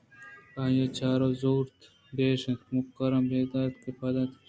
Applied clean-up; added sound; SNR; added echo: none; none; none; none.